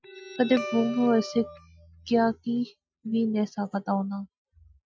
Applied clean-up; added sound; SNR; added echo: classical method Wiener filter.